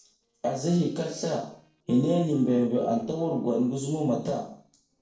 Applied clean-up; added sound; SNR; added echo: neural separator model SepFormer DNS4.